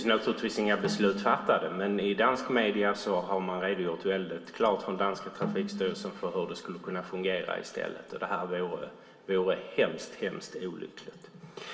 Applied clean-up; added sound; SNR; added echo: none; Snare drum; 11 dB; reverberation time 0.2 s.